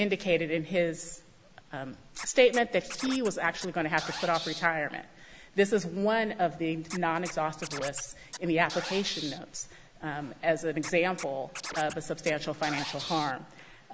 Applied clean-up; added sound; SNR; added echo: none; Scratching (performance technique); 12 dB; none.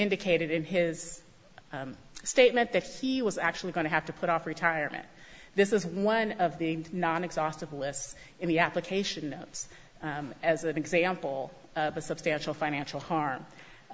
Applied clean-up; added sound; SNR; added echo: none; none; none; none.